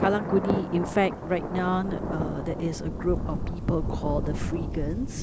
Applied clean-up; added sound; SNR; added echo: none; Thunder; 2 dB; none.